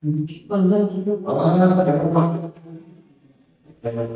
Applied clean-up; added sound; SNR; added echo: neural mask model DeepFilterNet 3.